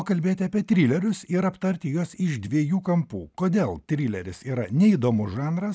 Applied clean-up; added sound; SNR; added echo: none; none; none; none.